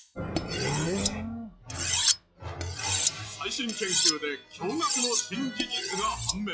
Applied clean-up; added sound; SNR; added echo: classical method log-MMSE.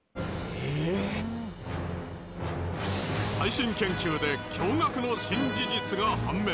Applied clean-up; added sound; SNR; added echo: none; none; none; none.